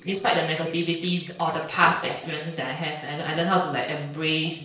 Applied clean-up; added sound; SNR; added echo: neural separator model SepFormer DNS4.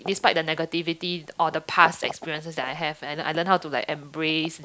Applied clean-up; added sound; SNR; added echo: none; none; none; none.